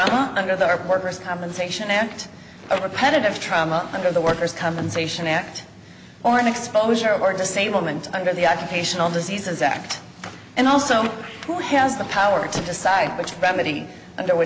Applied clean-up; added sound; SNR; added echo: none; Squeak; 15 dB; none.